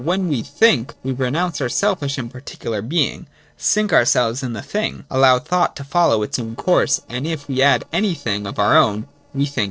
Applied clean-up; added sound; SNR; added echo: neural separator model SepFormer DNS4.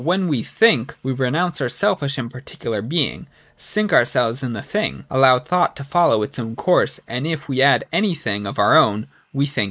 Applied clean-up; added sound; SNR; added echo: neural mask model Resemble Enhance denoiser.